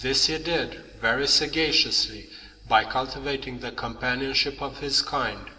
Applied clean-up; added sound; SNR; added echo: none; none; none; reverberation time 1.9 s.